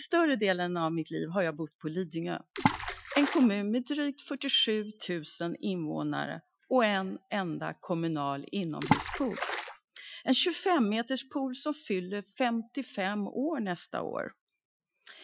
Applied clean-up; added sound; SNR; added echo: classical method Wiener filter.